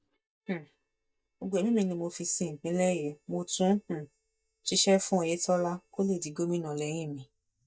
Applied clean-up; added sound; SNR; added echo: neural mask model DeepFilterNet 3.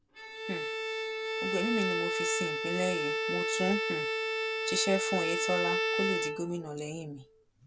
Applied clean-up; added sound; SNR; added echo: none; Bowed string instrument; -2 dB; none.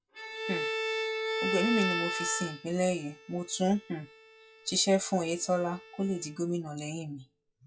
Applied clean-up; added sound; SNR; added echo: classical method log-MMSE.